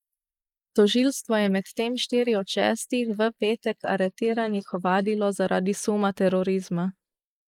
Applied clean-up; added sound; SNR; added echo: neural mask model Resemble Enhance denoiser.